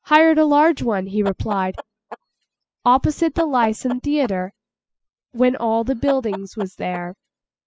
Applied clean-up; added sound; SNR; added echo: classical method spectral subtraction.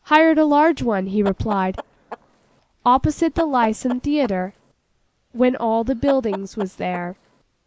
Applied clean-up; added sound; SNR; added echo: neural mask model Resemble Enhance denoiser.